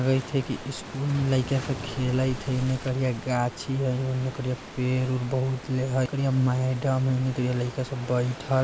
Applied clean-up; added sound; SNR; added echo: none; Waves, surf; 13 dB; none.